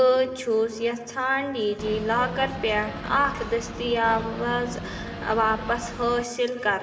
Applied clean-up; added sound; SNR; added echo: none; Boat, Water vehicle; 10 dB; reverberation time 2.7 s.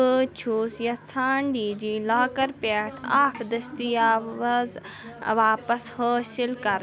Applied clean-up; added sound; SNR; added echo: none; none; none; none.